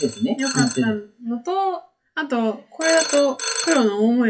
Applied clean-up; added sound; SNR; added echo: classical method WPE with log-MMSE.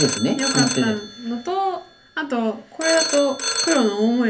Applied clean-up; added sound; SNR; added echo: none; Telephone; 3 dB; reverberation time 0.3 s.